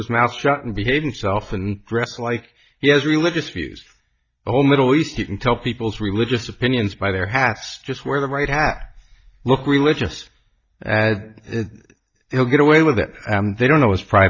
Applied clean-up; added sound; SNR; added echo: neural mask model DeepFilterNet 3.